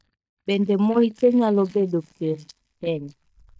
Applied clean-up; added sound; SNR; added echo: neural mask model DeepFilterNet 3.